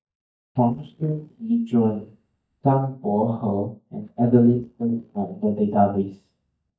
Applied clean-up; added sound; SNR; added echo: neural mask model DeepFilterNet 3.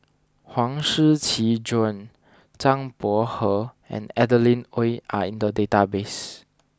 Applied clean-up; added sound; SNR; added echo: none; none; none; none.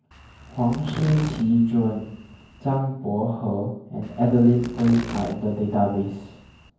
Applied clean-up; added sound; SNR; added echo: none; Insect; 15 dB; reverberation time 0.9 s.